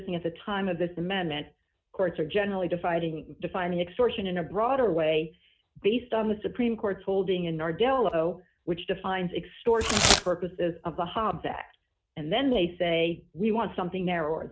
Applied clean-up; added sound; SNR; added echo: none; Packing tape, duct tape / Tearing; 1 dB; none.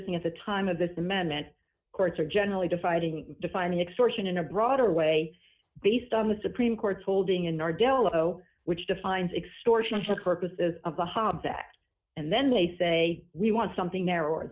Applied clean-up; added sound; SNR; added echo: neural mask model Resemble Enhance denoiser.